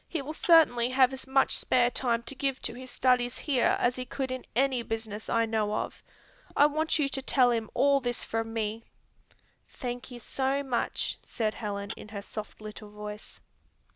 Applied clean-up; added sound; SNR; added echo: none; Tap / Glass; 17 dB; none.